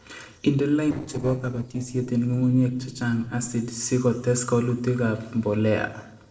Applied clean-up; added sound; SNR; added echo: neural separator model SepFormer DNS4.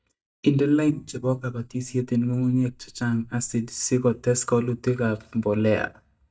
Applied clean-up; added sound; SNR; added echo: neural mask model DeepFilterNet 3.